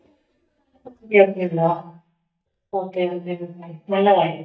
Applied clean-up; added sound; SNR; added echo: neural mask model DeepFilterNet 3.